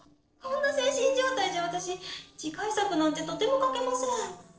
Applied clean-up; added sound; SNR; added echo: neural separator model SepFormer DNS4.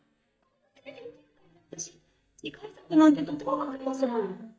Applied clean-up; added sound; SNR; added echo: neural mask model DeepFilterNet 3.